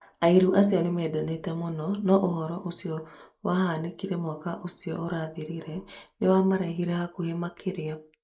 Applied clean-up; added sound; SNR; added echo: neural mask model Resemble Enhance denoiser.